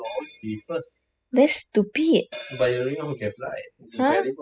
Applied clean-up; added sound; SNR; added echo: classical method spectral subtraction.